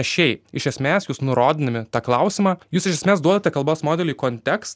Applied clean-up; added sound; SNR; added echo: none; none; none; none.